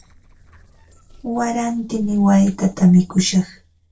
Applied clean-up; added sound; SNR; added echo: neural separator model SepFormer DNS4.